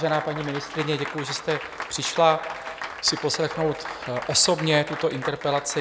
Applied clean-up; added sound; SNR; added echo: none; Applause; 10 dB; none.